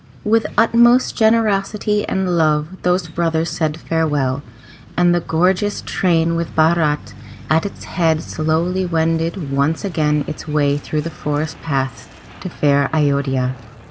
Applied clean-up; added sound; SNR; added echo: none; Truck; 19 dB; none.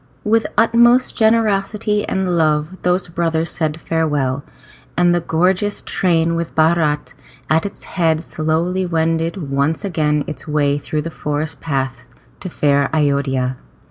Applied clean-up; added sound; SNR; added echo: none; none; none; none.